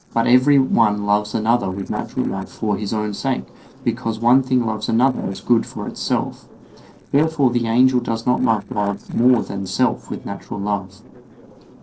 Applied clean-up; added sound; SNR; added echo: neural separator model SepFormer DNS4.